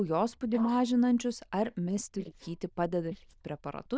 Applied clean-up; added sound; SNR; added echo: neural diffusion model UNIVERSE++.